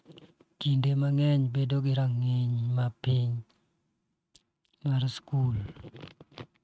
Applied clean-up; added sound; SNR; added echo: neural mask model RNNoise.